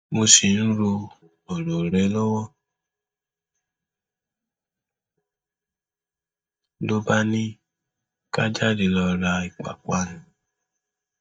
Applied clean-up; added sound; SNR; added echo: neural mask model DeepFilterNet 3.